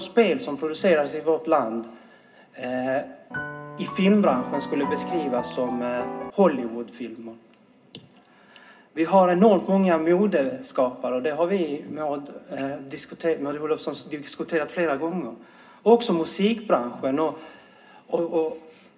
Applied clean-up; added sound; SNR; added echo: none; Piano; 8 dB; reverberation time 0.2 s.